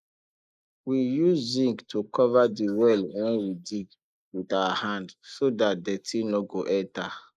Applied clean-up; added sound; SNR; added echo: neural mask model Resemble Enhance denoiser.